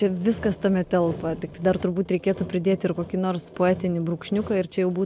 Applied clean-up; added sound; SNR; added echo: none; Sawing; 16 dB; none.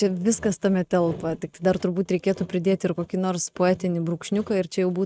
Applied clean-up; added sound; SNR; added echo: neural mask model RNNoise.